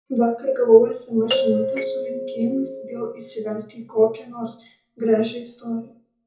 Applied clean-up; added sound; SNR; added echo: none; Doorbell; 4 dB; reverberation time 0.6 s.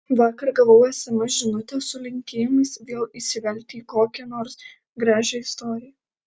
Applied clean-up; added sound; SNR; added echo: none; none; none; none.